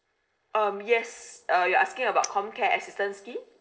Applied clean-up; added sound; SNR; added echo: neural separator model SepFormer DNS4.